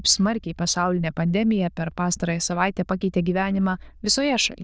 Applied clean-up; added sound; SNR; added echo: neural diffusion model UNIVERSE++.